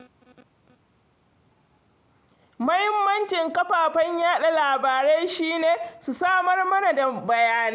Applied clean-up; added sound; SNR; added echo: none; none; none; none.